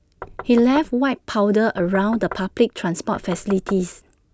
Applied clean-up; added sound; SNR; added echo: none; Knock; 17 dB; none.